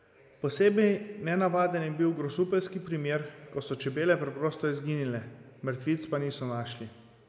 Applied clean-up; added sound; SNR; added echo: none; none; none; none.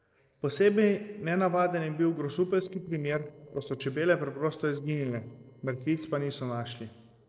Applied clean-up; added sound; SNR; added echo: neural separator model SepFormer DNS4.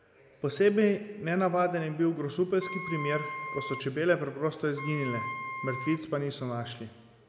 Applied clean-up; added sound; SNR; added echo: none; Wind instrument, woodwind instrument; 9 dB; none.